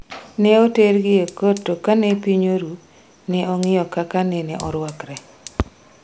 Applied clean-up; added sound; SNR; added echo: none; Fire; 20 dB; none.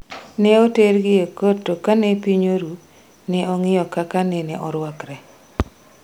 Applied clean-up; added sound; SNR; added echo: none; none; none; none.